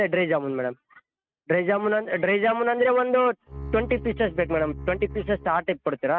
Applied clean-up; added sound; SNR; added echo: neural mask model RNNoise.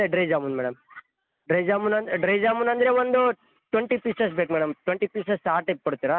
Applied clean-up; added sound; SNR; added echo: none; none; none; none.